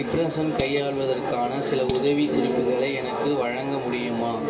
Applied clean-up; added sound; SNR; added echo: none; Dishes, pots, and pans; 12 dB; reverberation time 2.7 s.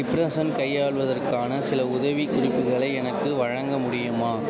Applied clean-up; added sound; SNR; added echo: none; none; none; none.